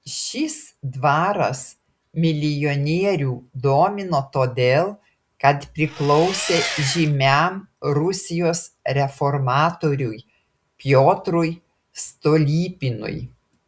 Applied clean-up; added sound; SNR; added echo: none; Engine; 8 dB; none.